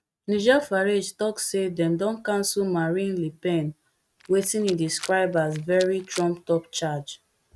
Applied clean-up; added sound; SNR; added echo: neural mask model RNNoise.